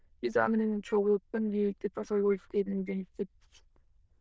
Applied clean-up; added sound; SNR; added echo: neural diffusion model UNIVERSE++.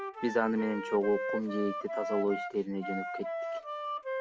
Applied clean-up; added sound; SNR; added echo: none; Wind instrument, woodwind instrument; 4 dB; none.